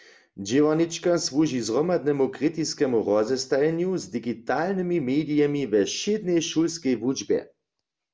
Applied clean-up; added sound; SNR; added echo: none; none; none; none.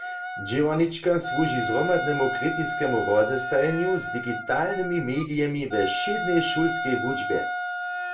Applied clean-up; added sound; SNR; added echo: none; Wind instrument, woodwind instrument; 5 dB; reverberation time 0.2 s.